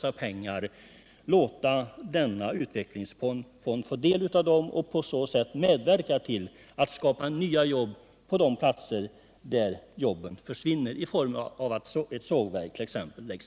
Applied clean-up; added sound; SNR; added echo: none; none; none; none.